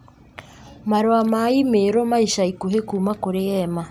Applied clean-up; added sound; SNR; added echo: none; none; none; none.